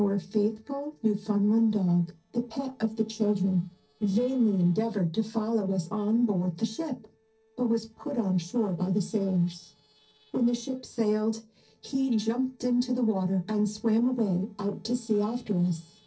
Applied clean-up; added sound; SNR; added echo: neural separator model SepFormer DNS4.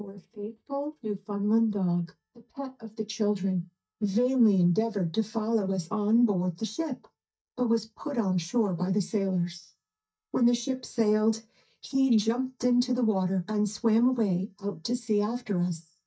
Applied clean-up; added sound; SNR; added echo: neural mask model DeepFilterNet 3.